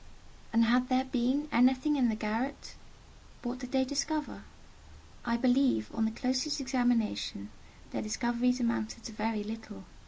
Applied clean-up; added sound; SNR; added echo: none; none; none; none.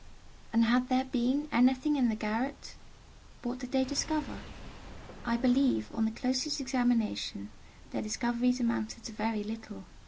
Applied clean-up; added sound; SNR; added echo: none; Engine / Car; 15 dB; none.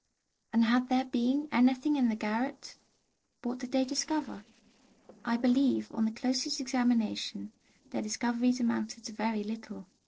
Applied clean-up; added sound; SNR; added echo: neural separator model SepFormer DNS4.